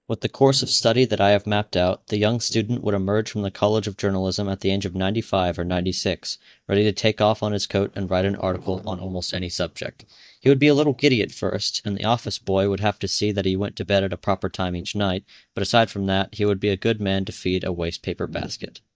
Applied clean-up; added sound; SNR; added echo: neural mask model DeepFilterNet 3.